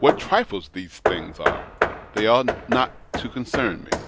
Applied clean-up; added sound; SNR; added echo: none; Hammer / Wood; 2 dB; none.